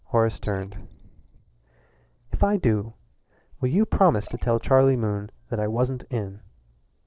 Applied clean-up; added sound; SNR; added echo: neural separator model SepFormer DNS4.